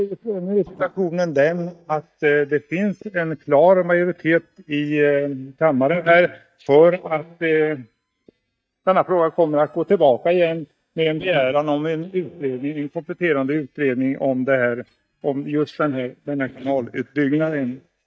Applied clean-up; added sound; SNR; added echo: neural mask model DeepFilterNet 3.